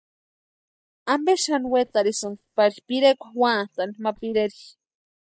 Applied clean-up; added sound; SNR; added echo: neural mask model DeepFilterNet 3.